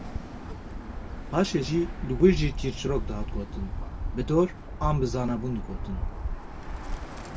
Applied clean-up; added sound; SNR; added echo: none; Bird; 4 dB; reverberation time 0.2 s.